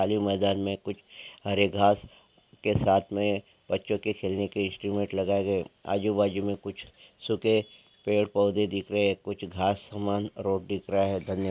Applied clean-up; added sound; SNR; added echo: none; none; none; none.